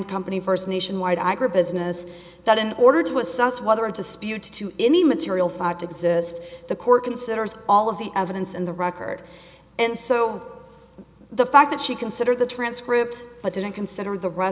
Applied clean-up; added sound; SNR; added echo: none; none; none; none.